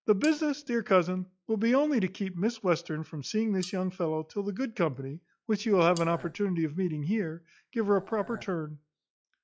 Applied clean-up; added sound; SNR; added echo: classical method log-MMSE.